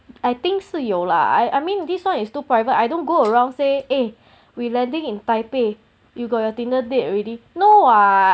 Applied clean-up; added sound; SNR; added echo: none; none; none; none.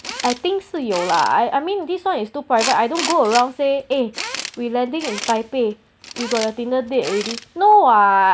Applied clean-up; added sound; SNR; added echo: none; Tools; 13 dB; none.